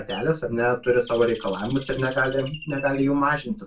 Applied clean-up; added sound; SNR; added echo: none; Bird; 20 dB; reverberation time 0.2 s.